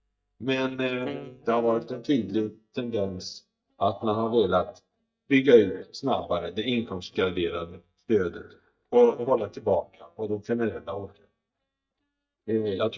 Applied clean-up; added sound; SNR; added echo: neural mask model DeepFilterNet 3.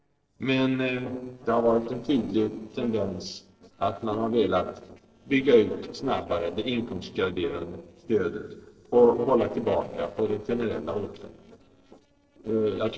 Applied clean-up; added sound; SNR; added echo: neural separator model SepFormer DNS4.